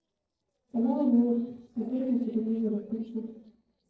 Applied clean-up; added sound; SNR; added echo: neural separator model SepFormer DNS4.